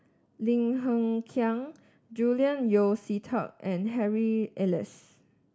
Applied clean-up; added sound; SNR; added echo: none; none; none; none.